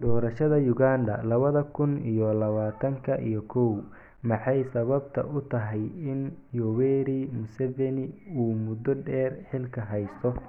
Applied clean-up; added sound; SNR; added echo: none; none; none; none.